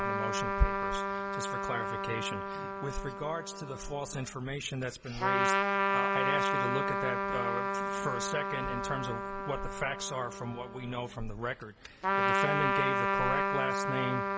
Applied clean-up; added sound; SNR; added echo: none; Trumpet; -4 dB; none.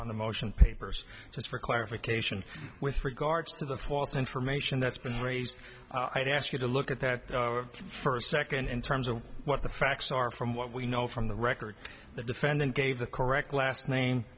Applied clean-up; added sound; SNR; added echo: none; none; none; none.